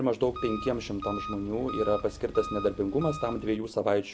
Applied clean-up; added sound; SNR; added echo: none; Engine; 10 dB; none.